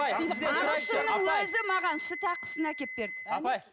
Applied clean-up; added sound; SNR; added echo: none; Wind instrument, woodwind instrument; 8 dB; none.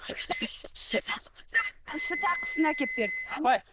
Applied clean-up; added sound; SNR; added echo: neural diffusion model UNIVERSE++.